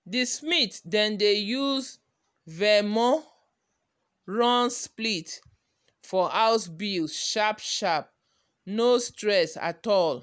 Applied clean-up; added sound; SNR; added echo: none; none; none; none.